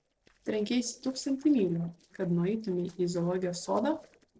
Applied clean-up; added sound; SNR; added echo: neural separator model SepFormer DNS4.